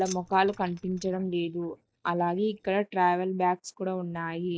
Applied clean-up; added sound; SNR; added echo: neural mask model DeepFilterNet 3.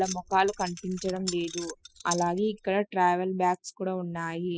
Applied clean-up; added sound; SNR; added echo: classical method spectral subtraction.